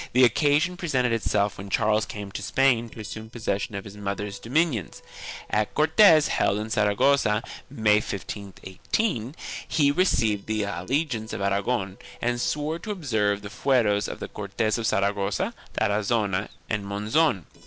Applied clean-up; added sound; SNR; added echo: neural separator model SepFormer DNS4.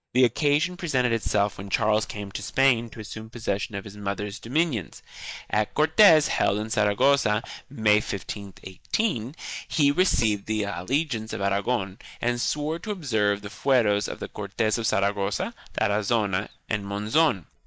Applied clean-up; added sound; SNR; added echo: neural mask model DeepFilterNet 3.